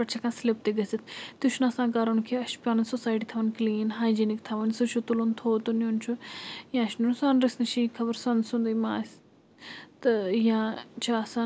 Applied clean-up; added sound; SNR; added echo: none; none; none; none.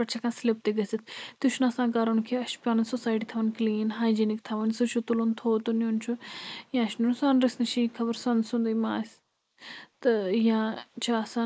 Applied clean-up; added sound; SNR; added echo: neural mask model Resemble Enhance denoiser.